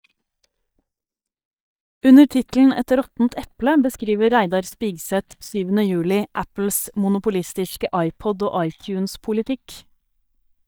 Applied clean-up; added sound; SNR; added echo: neural mask model DeepFilterNet 3.